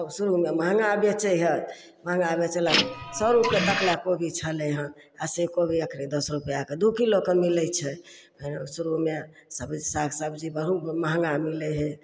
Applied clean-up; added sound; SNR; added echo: none; Printer; 1 dB; none.